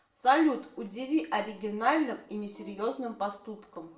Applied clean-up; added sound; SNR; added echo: none; none; none; reverberation time 0.5 s.